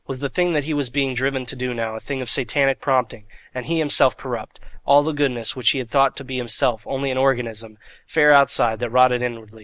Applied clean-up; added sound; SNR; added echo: none; none; none; none.